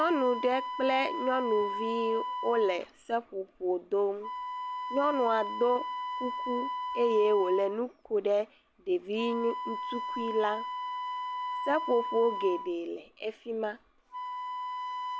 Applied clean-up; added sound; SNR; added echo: none; Wind instrument, woodwind instrument; 6 dB; none.